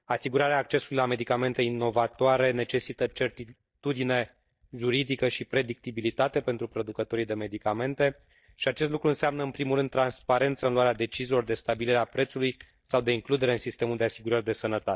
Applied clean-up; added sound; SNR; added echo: neural mask model DeepFilterNet 3.